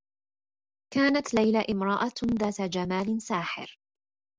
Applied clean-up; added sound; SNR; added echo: none; none; none; none.